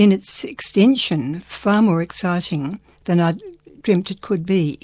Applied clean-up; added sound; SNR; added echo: none; none; none; none.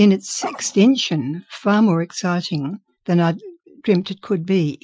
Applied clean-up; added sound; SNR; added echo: classical method Wiener filter.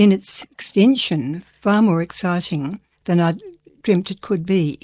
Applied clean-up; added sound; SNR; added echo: neural mask model DeepFilterNet 3.